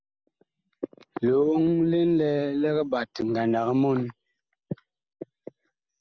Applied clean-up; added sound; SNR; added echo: none; none; none; none.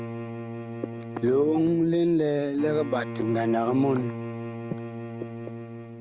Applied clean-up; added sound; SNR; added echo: none; Bowed string instrument; 9 dB; none.